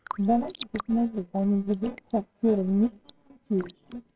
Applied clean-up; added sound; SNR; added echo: neural separator model SepFormer WHAMR!.